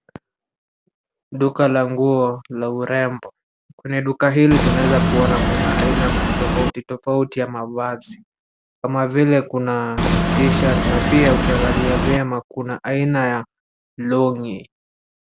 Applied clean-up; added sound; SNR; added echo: none; Boat, Water vehicle; -3 dB; none.